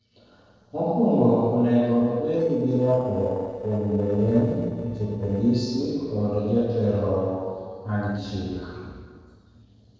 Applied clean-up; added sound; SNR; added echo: neural separator model SepFormer DNS4.